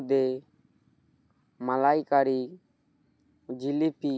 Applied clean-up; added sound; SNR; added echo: none; none; none; none.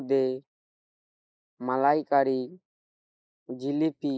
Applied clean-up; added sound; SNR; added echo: neural mask model Resemble Enhance denoiser.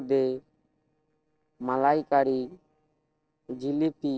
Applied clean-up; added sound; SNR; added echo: neural separator model SepFormer DNS4.